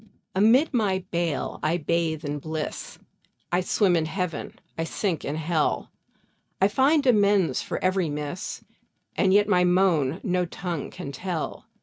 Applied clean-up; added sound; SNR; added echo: neural mask model RNNoise.